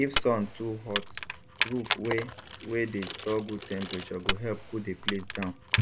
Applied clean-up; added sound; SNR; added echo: none; Keys jangling; -2 dB; none.